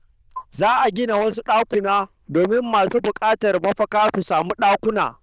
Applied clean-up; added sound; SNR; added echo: neural diffusion model UNIVERSE++.